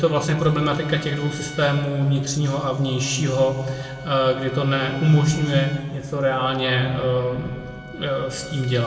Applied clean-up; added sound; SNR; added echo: none; Trumpet; 20 dB; reverberation time 1.7 s.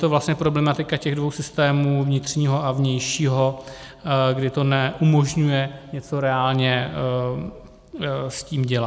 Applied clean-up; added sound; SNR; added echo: none; none; none; none.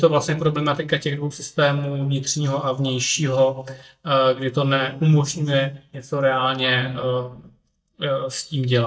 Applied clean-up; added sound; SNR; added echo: neural mask model DeepFilterNet 3.